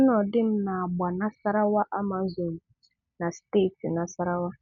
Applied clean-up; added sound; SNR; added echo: none; none; none; none.